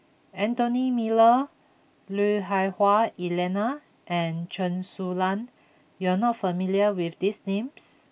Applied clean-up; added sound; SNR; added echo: none; none; none; none.